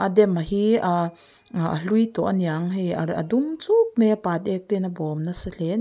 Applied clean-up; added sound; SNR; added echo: none; none; none; none.